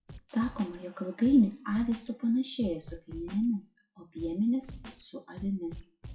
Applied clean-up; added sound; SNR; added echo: classical method WPE with log-MMSE.